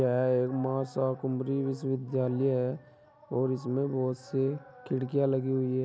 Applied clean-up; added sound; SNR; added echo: none; none; none; none.